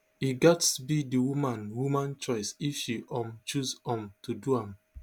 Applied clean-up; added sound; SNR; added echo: none; none; none; none.